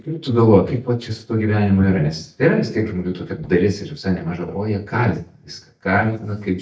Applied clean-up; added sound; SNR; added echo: neural mask model DeepFilterNet 3.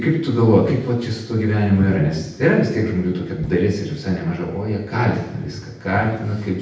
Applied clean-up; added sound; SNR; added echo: none; Knock; 18 dB; reverberation time 0.8 s.